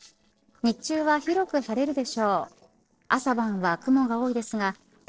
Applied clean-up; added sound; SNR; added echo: neural separator model SepFormer DNS4.